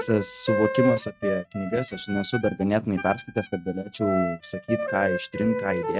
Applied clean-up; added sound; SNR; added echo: neural mask model RNNoise.